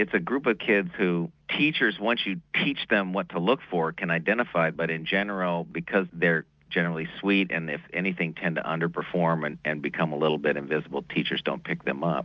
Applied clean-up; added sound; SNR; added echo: none; none; none; none.